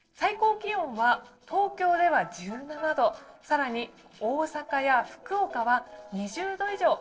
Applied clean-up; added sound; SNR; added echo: neural separator model SepFormer DNS4.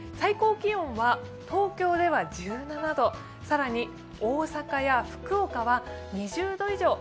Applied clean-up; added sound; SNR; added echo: none; none; none; none.